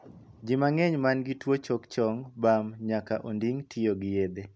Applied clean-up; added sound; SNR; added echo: none; none; none; none.